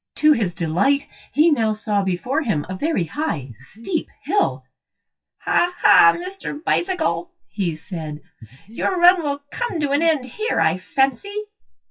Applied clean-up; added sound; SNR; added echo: classical method WPE with log-MMSE.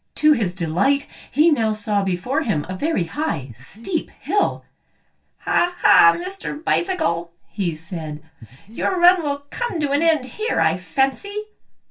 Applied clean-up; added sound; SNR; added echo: none; Breathing; 17 dB; reverberation time 0.2 s.